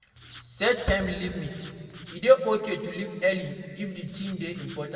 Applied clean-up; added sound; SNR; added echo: none; Writing; 18 dB; reverberation time 2.1 s.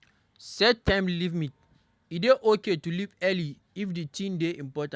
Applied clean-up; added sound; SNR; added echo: none; none; none; none.